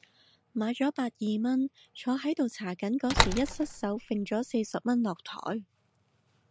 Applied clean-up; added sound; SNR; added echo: none; Slam; 0 dB; none.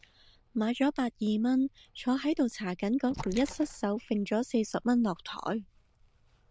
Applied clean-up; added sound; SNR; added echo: neural diffusion model UNIVERSE++.